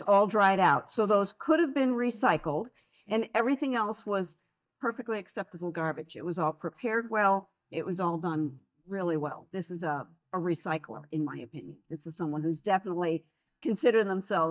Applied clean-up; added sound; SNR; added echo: neural mask model DeepFilterNet 3.